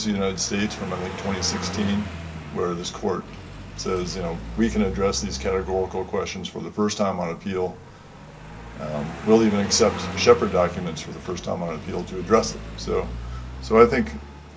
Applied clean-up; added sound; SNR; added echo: none; Car passing by; 11 dB; reverberation time 0.2 s.